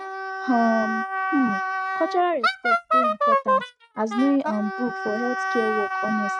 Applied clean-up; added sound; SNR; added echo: neural mask model RNNoise.